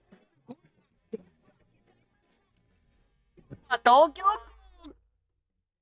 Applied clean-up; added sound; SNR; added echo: neural mask model DeepFilterNet 3.